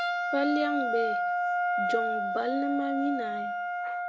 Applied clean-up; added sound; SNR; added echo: none; Wind instrument, woodwind instrument; -2 dB; none.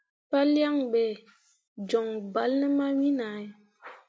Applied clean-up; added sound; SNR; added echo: none; none; none; none.